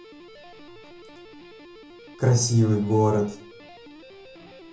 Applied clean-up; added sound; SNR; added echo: none; Guitar; 20 dB; reverberation time 0.8 s.